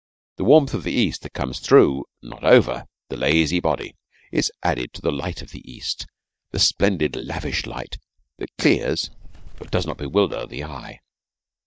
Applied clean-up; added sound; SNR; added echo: neural mask model DeepFilterNet 3.